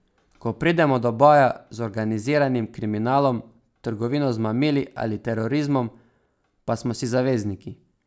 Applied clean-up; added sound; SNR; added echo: none; none; none; none.